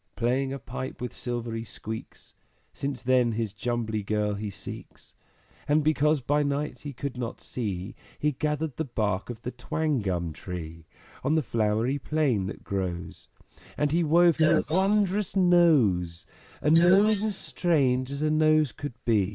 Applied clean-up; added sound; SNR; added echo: neural mask model Resemble Enhance denoiser.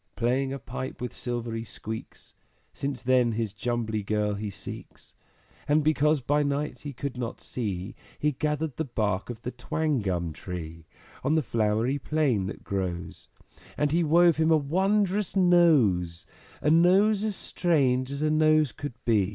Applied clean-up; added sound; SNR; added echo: none; none; none; none.